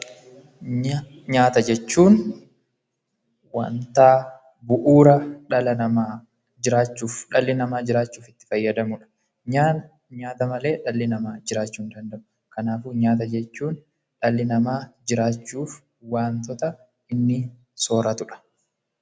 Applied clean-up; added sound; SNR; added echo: none; none; none; none.